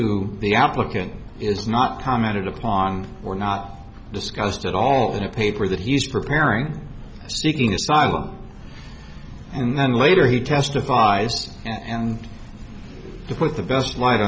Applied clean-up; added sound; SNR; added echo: none; none; none; none.